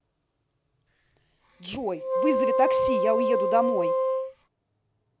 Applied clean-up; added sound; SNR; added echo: none; Wind instrument, woodwind instrument; -4 dB; none.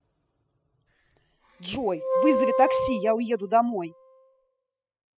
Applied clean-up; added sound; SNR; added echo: classical method spectral subtraction.